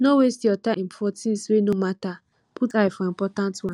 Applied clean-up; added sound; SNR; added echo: none; none; none; none.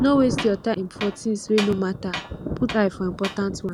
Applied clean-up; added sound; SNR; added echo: none; Thunder + Tools; 9 dB; none.